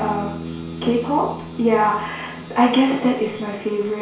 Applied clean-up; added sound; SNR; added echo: none; Bass guitar; 13 dB; reverberation time 0.6 s.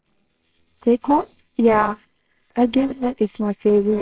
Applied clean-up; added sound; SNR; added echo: neural separator model SepFormer WHAMR!.